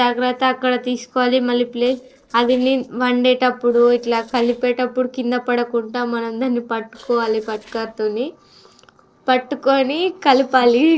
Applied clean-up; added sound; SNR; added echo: neural separator model SepFormer DNS4.